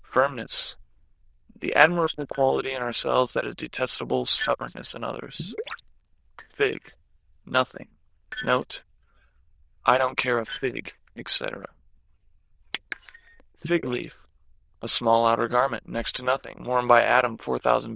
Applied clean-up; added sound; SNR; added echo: neural diffusion model UNIVERSE++.